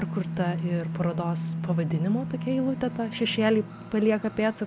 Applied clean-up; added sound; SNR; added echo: none; none; none; none.